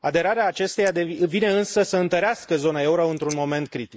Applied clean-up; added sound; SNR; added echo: neural mask model Resemble Enhance denoiser.